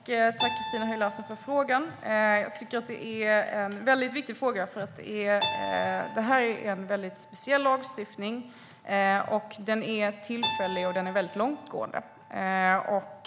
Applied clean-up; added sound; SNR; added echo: none; Keyboard (musical); 10 dB; none.